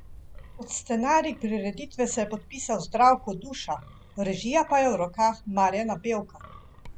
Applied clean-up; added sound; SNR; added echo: none; Wind; 19 dB; none.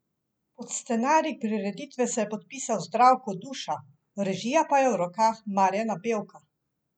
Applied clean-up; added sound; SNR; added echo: none; none; none; none.